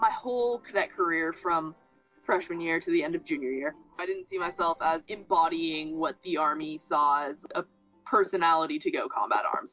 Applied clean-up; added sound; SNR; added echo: neural separator model SepFormer DNS4.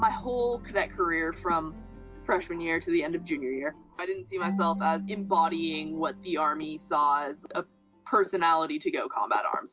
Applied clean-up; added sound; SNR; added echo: none; Marimba, xylophone / Wood; 13 dB; none.